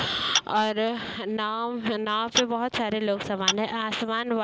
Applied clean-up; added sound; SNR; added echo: none; Tap / Glass; 5 dB; none.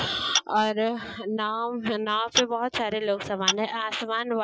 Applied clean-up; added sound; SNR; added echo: classical method Wiener filter.